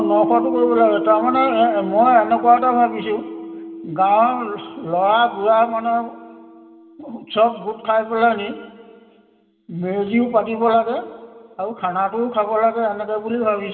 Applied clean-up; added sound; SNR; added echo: none; Piano; 11 dB; reverberation time 1.8 s.